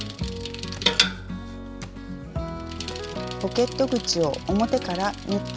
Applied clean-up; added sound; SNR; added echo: none; Bicycle; 5 dB; none.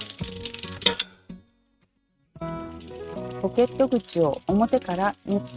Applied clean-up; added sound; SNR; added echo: neural mask model RNNoise.